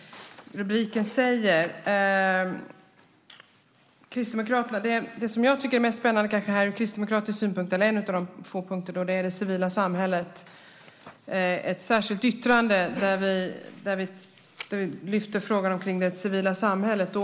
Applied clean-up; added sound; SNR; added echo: none; none; none; none.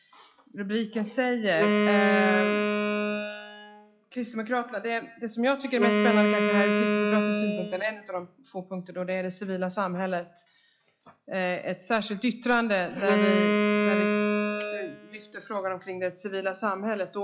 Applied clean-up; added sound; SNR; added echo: classical method log-MMSE.